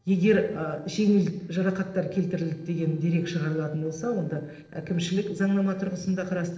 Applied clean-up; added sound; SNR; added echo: neural separator model SepFormer DNS4.